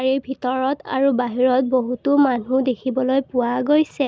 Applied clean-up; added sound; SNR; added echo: none; none; none; none.